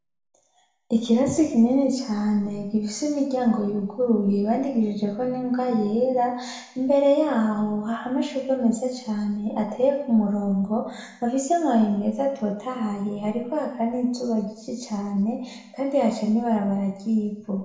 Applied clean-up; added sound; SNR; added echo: none; none; none; reverberation time 0.8 s.